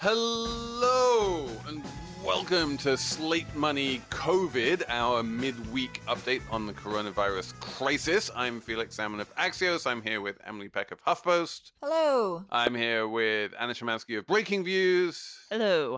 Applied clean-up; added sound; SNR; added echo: none; none; none; none.